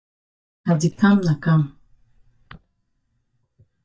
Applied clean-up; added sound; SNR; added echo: neural mask model DeepFilterNet 3.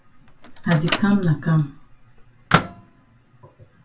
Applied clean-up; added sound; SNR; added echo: none; Microwave oven; 4 dB; reverberation time 0.2 s.